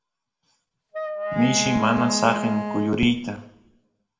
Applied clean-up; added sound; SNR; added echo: none; Wind instrument, woodwind instrument; 5 dB; reverberation time 0.7 s.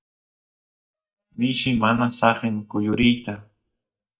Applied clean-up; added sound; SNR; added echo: neural mask model DeepFilterNet 3.